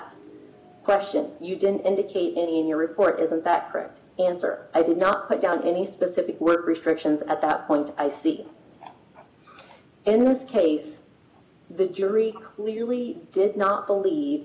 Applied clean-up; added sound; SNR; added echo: none; none; none; none.